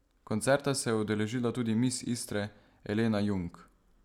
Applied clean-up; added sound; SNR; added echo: none; none; none; none.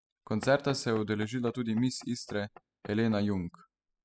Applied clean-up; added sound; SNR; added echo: classical method spectral subtraction.